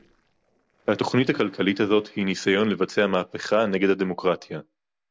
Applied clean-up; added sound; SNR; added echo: neural separator model SepFormer DNS4.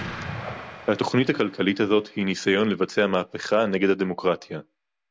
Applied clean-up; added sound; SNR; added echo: none; Explosion; 17 dB; none.